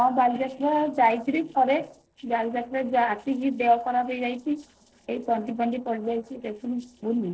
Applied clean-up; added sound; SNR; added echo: neural separator model SepFormer DNS4.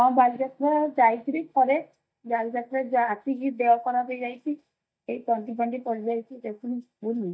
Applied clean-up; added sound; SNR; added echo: neural mask model DeepFilterNet 3.